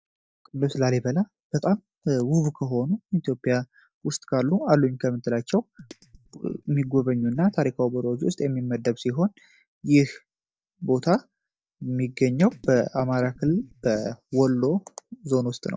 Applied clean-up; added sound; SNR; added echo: neural mask model DeepFilterNet 3.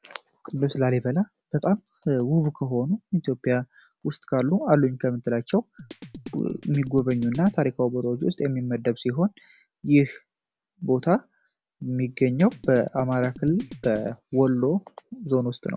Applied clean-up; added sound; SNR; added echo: none; Drum kit; 16 dB; none.